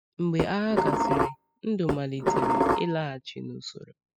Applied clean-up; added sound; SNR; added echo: classical method spectral subtraction.